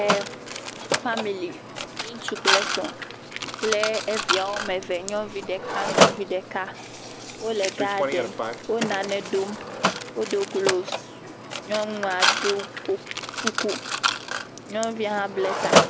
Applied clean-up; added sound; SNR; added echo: none; Mechanisms; -2 dB; none.